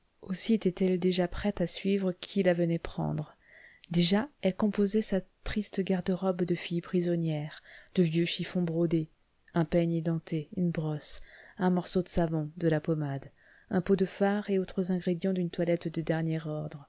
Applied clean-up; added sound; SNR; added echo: none; none; none; none.